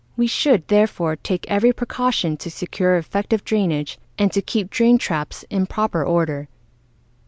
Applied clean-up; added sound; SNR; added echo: none; none; none; none.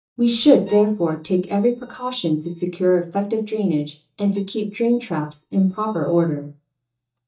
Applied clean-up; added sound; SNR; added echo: neural mask model DeepFilterNet 3.